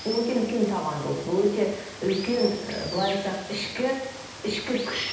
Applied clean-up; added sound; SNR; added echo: none; Water; 12 dB; reverberation time 0.9 s.